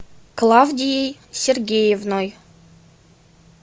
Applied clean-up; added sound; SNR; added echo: none; none; none; none.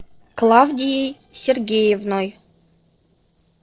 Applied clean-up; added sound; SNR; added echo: neural separator model SepFormer DNS4.